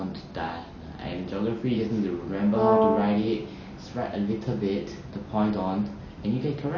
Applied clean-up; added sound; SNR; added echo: none; Brass instrument; -5 dB; none.